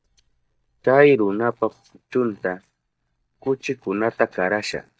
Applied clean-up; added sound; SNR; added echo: neural mask model DeepFilterNet 3.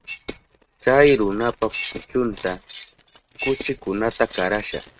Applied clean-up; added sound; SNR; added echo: neural mask model RNNoise.